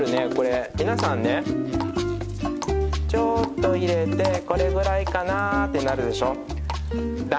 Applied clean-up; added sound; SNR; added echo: none; Water tap, faucet; 17 dB; none.